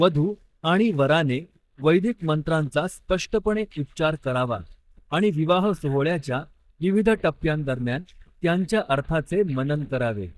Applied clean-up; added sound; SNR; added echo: neural mask model DeepFilterNet 3.